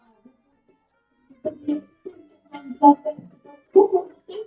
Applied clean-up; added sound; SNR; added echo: neural mask model DeepFilterNet 3.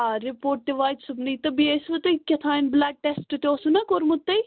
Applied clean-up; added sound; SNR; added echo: none; none; none; none.